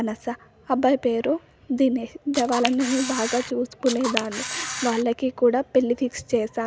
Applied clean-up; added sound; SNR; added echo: none; Camera; 7 dB; none.